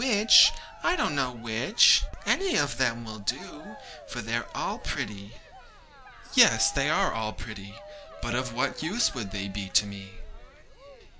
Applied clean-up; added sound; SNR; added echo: none; Cheering; 18 dB; none.